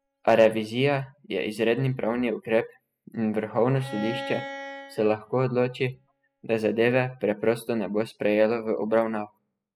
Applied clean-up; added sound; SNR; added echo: classical method spectral subtraction.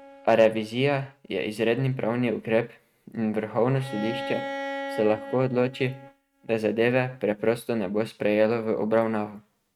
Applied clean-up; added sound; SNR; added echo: neural mask model RNNoise.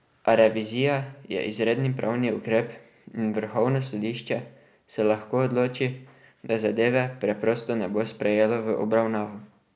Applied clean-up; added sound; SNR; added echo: none; none; none; none.